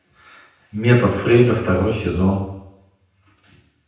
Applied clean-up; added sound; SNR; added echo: none; none; none; reverberation time 0.9 s.